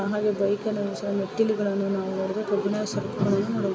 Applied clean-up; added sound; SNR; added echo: none; Alarm / Keyboard (musical); 18 dB; none.